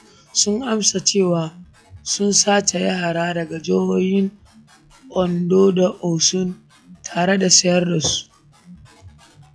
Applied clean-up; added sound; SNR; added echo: classical method log-MMSE.